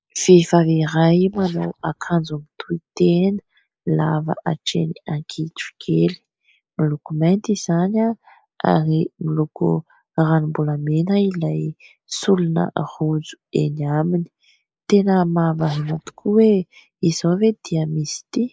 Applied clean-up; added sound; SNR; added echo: neural mask model Resemble Enhance denoiser.